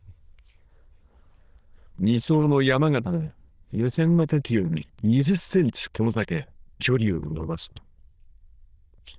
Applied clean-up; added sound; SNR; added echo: neural diffusion model UNIVERSE++.